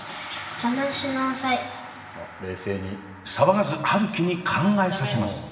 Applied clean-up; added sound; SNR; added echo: none; Gong; 16 dB; reverberation time 2.0 s.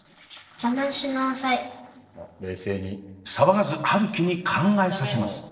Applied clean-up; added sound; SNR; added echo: neural separator model SepFormer DNS4.